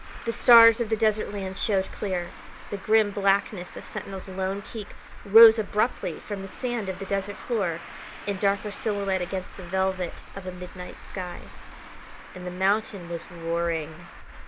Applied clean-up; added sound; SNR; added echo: none; Traffic noise, roadway noise; 13 dB; none.